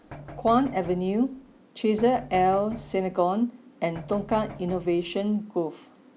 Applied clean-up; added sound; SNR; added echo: none; Knock; 17 dB; none.